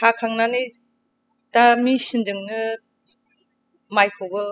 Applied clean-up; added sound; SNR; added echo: classical method spectral subtraction.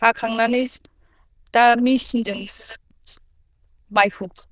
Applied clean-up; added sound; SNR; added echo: neural diffusion model UNIVERSE++.